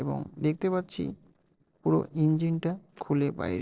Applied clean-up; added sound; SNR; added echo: neural separator model SepFormer DNS4.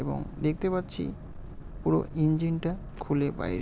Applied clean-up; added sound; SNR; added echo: none; Boat, Water vehicle; 11 dB; none.